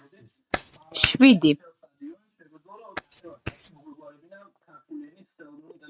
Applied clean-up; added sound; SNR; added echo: neural mask model RNNoise.